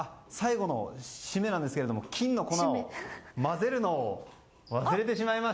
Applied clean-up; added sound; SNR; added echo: none; none; none; none.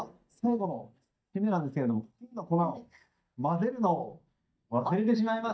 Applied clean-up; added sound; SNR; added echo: neural mask model DeepFilterNet 3.